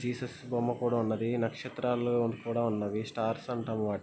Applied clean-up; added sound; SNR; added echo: none; none; none; none.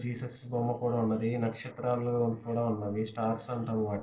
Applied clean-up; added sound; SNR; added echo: neural separator model SepFormer DNS4.